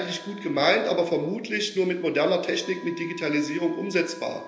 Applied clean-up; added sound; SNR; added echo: none; Wind instrument, woodwind instrument; 20 dB; reverberation time 0.8 s.